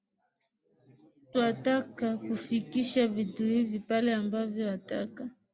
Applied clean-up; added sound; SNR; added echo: none; none; none; none.